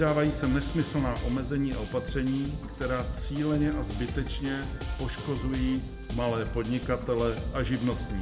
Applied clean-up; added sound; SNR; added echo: none; Drum kit; 5 dB; reverberation time 0.5 s.